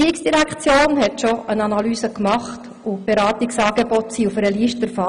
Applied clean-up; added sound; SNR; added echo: none; none; none; none.